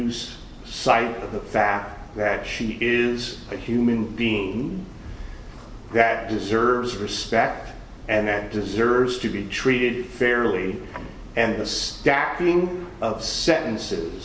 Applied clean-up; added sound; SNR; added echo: none; none; none; none.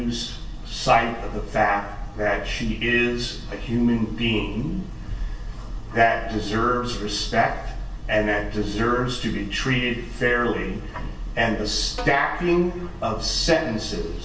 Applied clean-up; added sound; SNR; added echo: none; Snare drum; 17 dB; reverberation time 0.2 s.